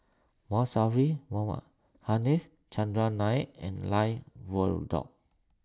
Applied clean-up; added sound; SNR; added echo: none; none; none; none.